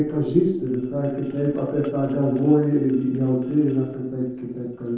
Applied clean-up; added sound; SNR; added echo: neural separator model SepFormer DNS4.